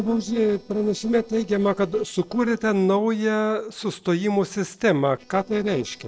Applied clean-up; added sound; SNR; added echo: neural separator model SepFormer DNS4.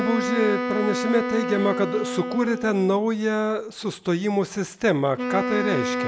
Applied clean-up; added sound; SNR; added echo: none; Wind instrument, woodwind instrument; 5 dB; none.